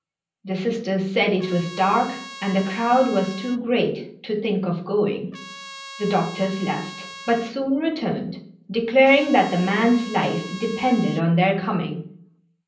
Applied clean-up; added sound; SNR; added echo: none; Trumpet; 17 dB; reverberation time 0.6 s.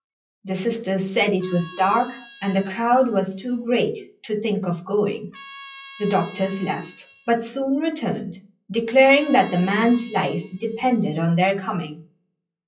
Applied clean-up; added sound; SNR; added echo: classical method WPE with log-MMSE.